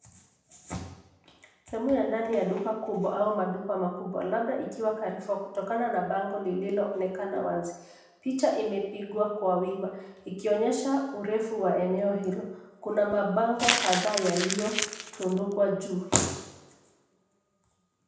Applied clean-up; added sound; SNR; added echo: none; Crumpling, crinkling; 3 dB; reverberation time 0.8 s.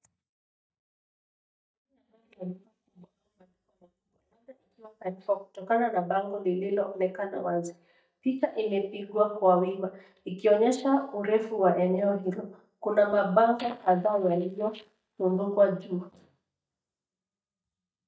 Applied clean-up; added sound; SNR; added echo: neural mask model DeepFilterNet 3.